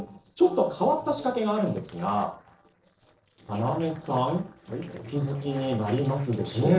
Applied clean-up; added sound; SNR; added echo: neural separator model SepFormer DNS4.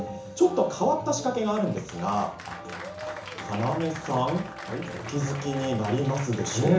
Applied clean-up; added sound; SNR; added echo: none; Applause; 14 dB; reverberation time 0.7 s.